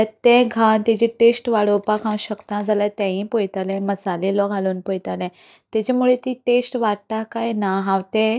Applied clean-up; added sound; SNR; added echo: neural mask model DeepFilterNet 3.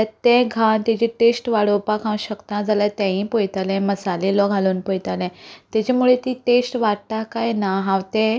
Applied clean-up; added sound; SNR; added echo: none; none; none; none.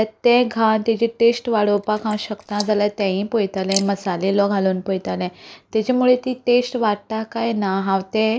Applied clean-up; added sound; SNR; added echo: neural mask model Resemble Enhance denoiser.